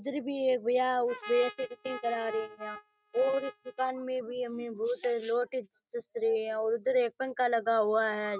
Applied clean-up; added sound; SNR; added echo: neural mask model RNNoise.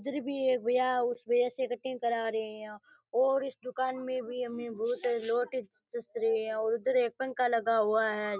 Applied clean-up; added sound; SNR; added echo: none; none; none; none.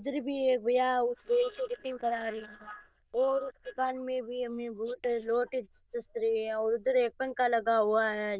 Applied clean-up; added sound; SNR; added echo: neural diffusion model UNIVERSE++.